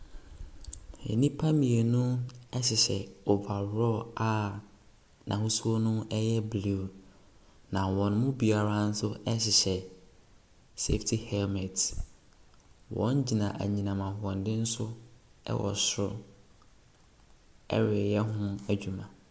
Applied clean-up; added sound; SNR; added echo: none; none; none; none.